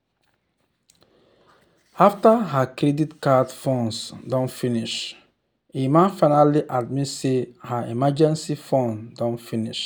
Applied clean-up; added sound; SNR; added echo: none; none; none; none.